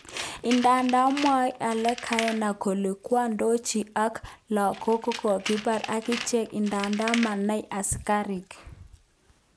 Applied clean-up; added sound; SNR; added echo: none; Tools; 13 dB; none.